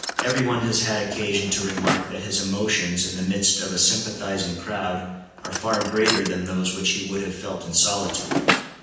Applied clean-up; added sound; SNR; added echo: none; Drawer open or close; 6 dB; reverberation time 0.9 s.